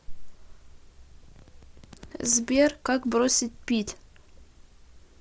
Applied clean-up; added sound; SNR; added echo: none; none; none; none.